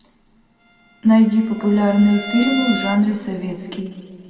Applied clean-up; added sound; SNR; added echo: none; Bowed string instrument; 14 dB; reverberation time 1.9 s.